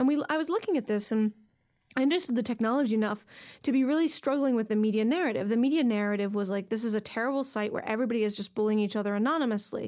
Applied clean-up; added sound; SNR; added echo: neural mask model Resemble Enhance denoiser.